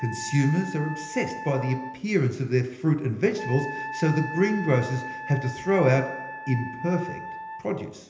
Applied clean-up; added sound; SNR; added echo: none; Wind instrument, woodwind instrument; 11 dB; reverberation time 1.4 s.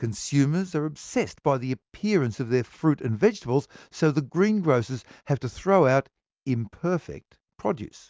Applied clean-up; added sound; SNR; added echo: none; none; none; none.